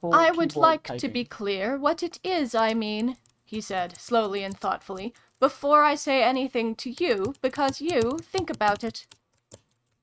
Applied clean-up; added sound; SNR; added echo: neural mask model RNNoise.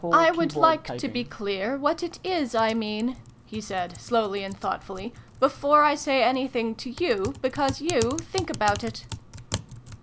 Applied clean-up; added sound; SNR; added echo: none; Typing; 12 dB; none.